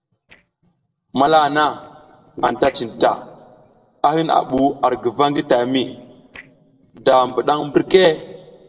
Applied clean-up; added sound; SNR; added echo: neural separator model SepFormer DNS4.